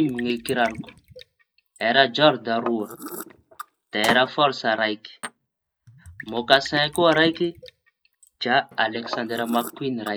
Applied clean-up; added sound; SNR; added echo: none; Liquid; 14 dB; none.